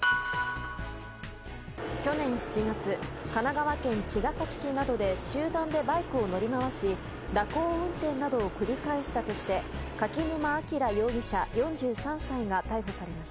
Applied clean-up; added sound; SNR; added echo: none; none; none; none.